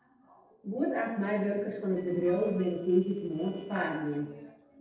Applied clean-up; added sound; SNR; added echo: neural separator model SepFormer DNS4.